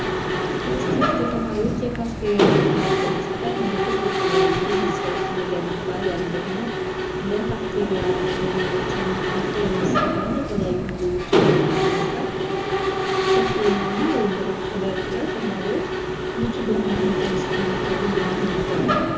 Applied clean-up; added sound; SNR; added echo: none; Mechanisms; -5 dB; reverberation time 0.6 s.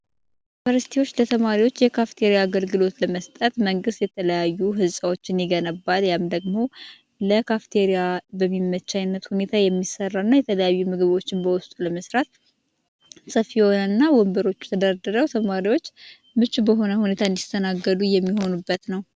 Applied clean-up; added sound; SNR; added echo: none; none; none; none.